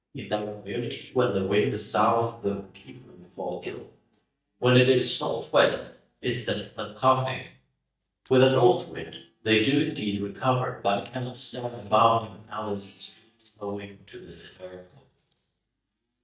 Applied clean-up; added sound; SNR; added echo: neural mask model DeepFilterNet 3.